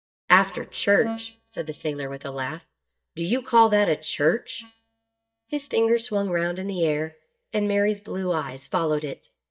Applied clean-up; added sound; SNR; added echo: neural mask model DeepFilterNet 3.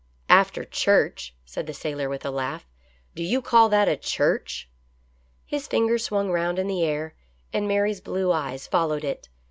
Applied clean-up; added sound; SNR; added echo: none; none; none; none.